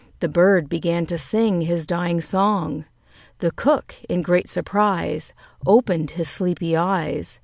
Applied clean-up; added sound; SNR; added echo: none; none; none; none.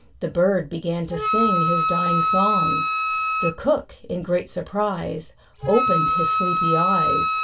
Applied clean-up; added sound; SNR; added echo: none; Wind instrument, woodwind instrument; -1 dB; reverberation time 0.2 s.